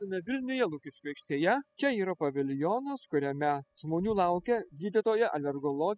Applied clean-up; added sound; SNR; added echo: classical method spectral subtraction.